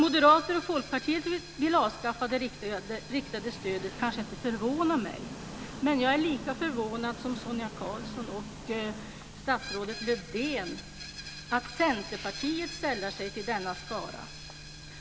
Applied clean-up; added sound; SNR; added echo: none; Screech + Train; 13 dB; none.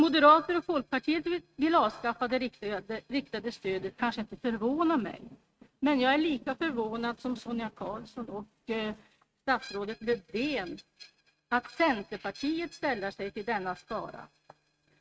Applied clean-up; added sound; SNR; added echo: neural mask model RNNoise.